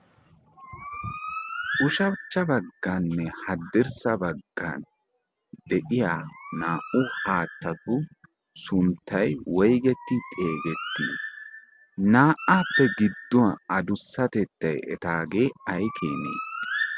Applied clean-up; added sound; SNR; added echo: none; Bird; 10 dB; none.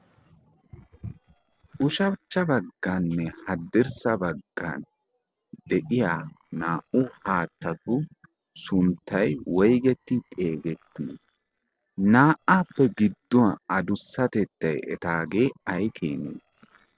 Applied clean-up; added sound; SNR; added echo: neural separator model SepFormer DNS4.